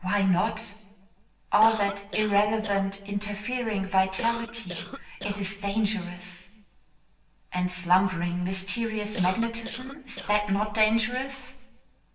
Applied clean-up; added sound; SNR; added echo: neural separator model SepFormer DNS4.